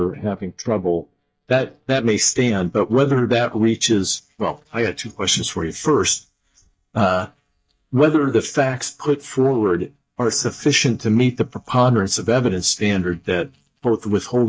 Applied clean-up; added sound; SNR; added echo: neural mask model DeepFilterNet 3.